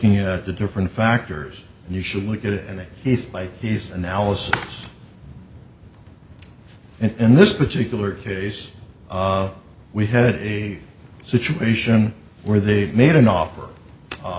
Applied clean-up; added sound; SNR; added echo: none; none; none; none.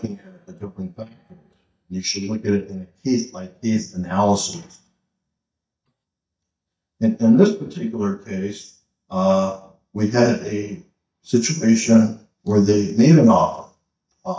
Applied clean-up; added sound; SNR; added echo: neural mask model DeepFilterNet 3.